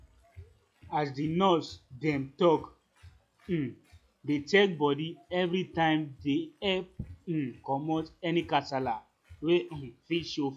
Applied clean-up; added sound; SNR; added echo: classical method log-MMSE.